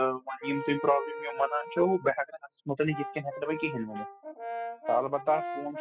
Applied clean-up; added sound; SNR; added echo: classical method spectral subtraction.